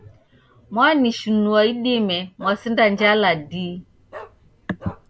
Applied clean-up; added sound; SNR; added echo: none; Bark; 19 dB; none.